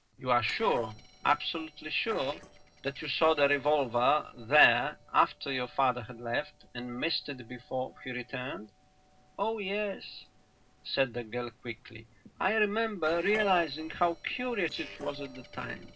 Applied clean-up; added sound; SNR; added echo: neural separator model SepFormer DNS4.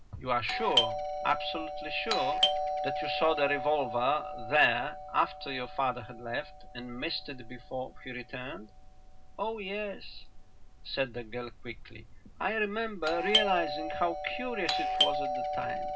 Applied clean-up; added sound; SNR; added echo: none; Doorbell; 2 dB; reverberation time 0.2 s.